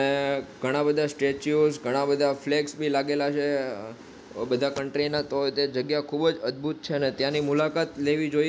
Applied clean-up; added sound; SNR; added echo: none; none; none; none.